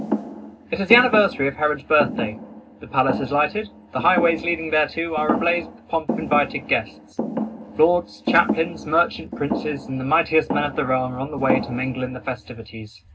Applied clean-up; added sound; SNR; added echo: none; Thump, thud; 7 dB; reverberation time 0.2 s.